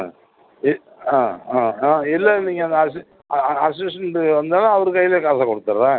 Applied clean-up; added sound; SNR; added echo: none; none; none; none.